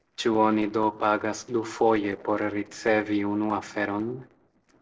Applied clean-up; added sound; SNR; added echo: neural separator model SepFormer DNS4.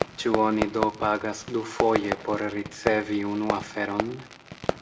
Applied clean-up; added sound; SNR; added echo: none; Fireworks; 5 dB; reverberation time 0.6 s.